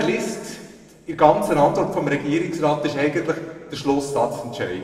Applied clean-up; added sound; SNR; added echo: none; none; none; reverberation time 1.4 s.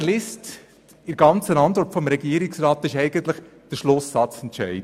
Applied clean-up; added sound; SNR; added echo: none; none; none; none.